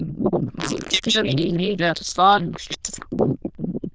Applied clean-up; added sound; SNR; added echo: neural diffusion model UNIVERSE++.